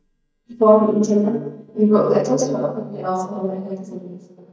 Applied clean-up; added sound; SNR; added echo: neural mask model DeepFilterNet 3.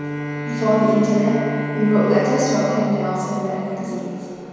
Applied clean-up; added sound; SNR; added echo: none; Bowed string instrument; 8 dB; reverberation time 1.9 s.